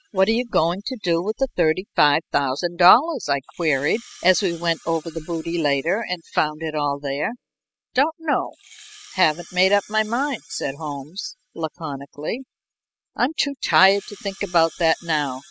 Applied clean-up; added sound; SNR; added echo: classical method spectral subtraction.